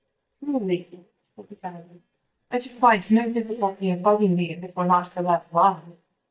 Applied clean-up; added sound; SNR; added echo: neural mask model DeepFilterNet 3.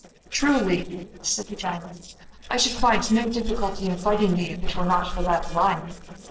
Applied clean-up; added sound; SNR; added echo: neural separator model SepFormer DNS4.